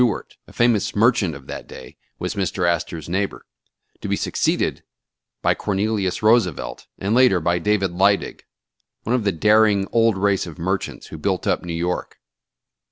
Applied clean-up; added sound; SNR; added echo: none; none; none; none.